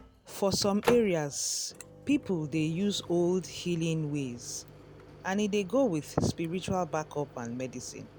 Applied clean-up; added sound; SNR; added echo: none; Microwave oven; 12 dB; none.